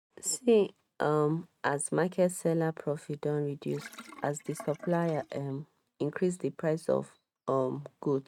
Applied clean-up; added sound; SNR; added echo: neural mask model RNNoise.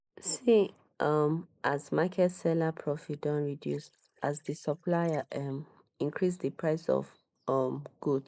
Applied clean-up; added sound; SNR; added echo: neural mask model Resemble Enhance denoiser.